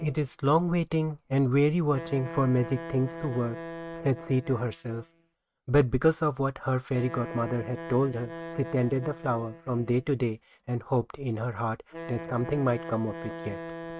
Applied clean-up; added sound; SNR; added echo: neural mask model RNNoise.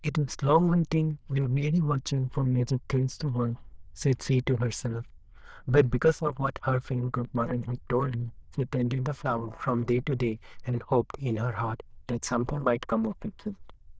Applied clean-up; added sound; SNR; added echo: neural diffusion model UNIVERSE++.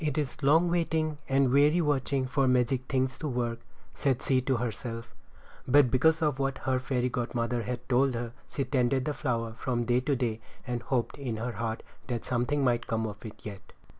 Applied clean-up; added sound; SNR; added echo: none; none; none; none.